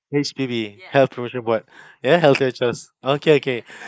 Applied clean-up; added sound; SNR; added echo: neural mask model Resemble Enhance denoiser.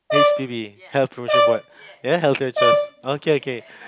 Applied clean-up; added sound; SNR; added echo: none; Brass instrument; -3 dB; none.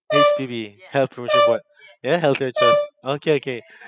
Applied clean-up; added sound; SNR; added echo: classical method spectral subtraction.